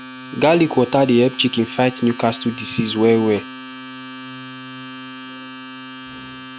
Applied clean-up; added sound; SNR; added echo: none; Domestic sounds, home sounds; 14 dB; none.